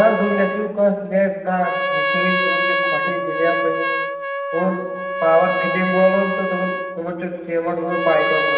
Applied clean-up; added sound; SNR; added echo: none; Trumpet; 2 dB; reverberation time 1.2 s.